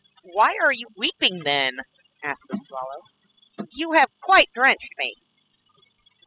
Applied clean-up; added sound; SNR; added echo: classical method spectral subtraction.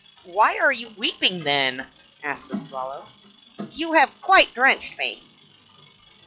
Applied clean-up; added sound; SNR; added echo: classical method log-MMSE.